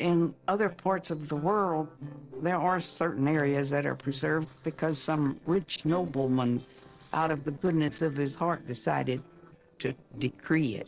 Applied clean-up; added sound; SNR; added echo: neural separator model SepFormer DNS4.